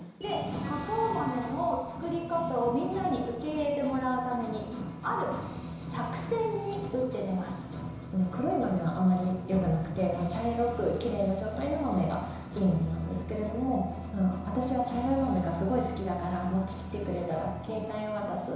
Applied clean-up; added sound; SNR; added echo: none; Wind instrument, woodwind instrument; 19 dB; reverberation time 1.0 s.